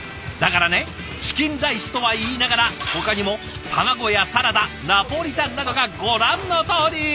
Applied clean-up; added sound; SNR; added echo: none; none; none; none.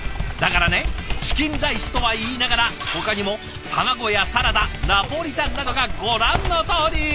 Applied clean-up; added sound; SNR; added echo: none; Computer keyboard; 5 dB; none.